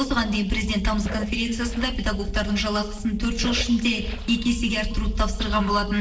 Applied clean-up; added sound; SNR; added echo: neural separator model SepFormer DNS4.